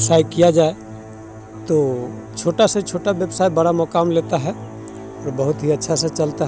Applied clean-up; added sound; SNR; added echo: none; Musical instrument; 13 dB; none.